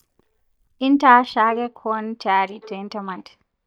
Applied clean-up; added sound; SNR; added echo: neural mask model DeepFilterNet 3.